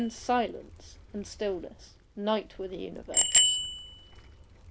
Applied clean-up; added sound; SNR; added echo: none; Bicycle bell; -4 dB; none.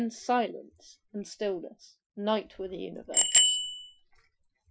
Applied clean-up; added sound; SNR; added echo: classical method Wiener filter.